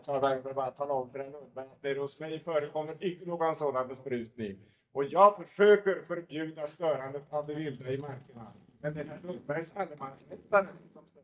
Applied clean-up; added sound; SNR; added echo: neural mask model DeepFilterNet 3.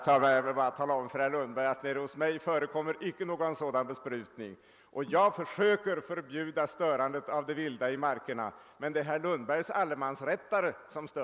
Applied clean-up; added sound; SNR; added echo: none; none; none; none.